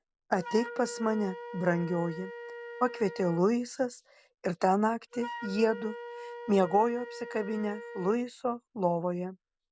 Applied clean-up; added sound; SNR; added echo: none; Wind instrument, woodwind instrument; 13 dB; none.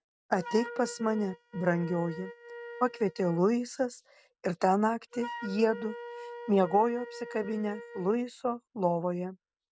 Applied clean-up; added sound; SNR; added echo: neural mask model RNNoise.